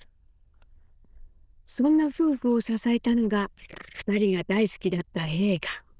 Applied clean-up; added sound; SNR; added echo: neural diffusion model UNIVERSE++.